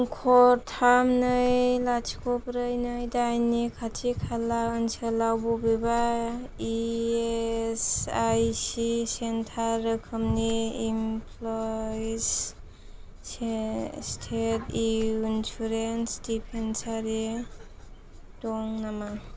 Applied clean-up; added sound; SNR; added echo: none; Purr; 14 dB; none.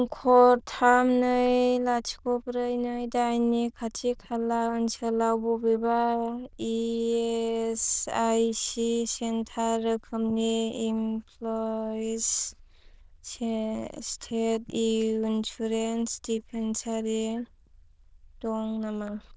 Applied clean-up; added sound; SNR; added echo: neural diffusion model UNIVERSE++.